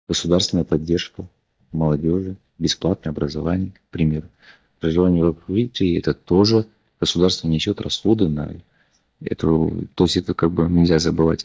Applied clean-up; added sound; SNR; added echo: neural mask model DeepFilterNet 3.